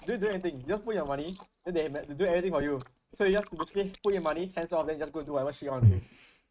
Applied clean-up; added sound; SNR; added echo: neural mask model RNNoise.